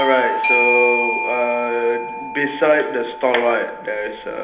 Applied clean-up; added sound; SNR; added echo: none; Bell / Doorbell; 3 dB; reverberation time 0.8 s.